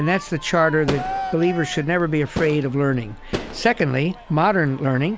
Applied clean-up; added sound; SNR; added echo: none; Crowd / Fireworks; 11 dB; none.